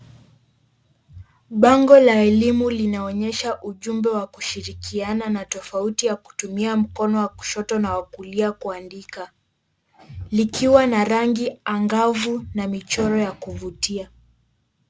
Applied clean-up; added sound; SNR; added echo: none; none; none; none.